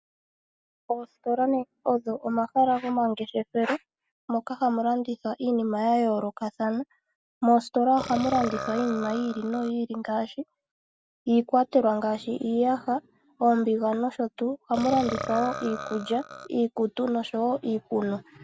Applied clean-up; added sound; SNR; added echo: none; Burping, eructation; 11 dB; none.